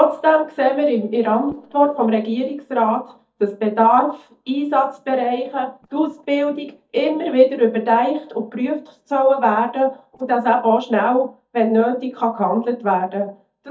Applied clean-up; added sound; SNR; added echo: neural mask model DeepFilterNet 3.